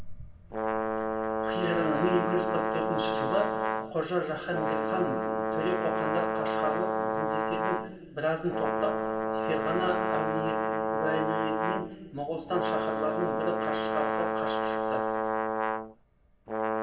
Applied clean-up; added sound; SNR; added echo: none; Brass instrument; -3 dB; reverberation time 2.4 s.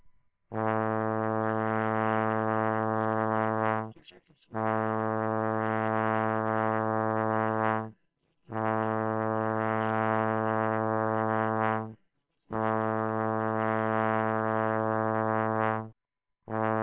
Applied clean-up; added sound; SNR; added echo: neural separator model SepFormer WHAMR!.